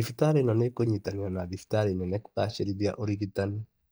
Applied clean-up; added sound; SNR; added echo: neural mask model DeepFilterNet 3.